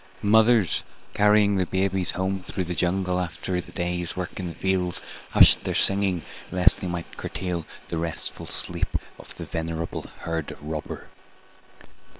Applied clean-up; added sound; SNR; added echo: neural separator model SepFormer WHAM!.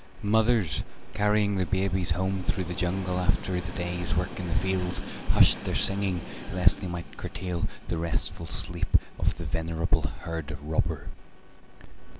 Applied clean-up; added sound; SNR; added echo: none; Train; 18 dB; none.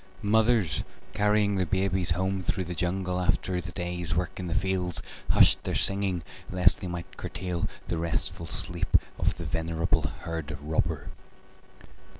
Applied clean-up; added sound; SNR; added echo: none; none; none; none.